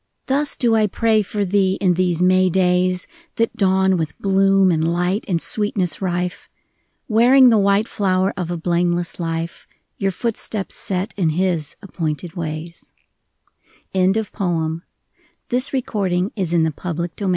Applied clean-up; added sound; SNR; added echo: none; none; none; none.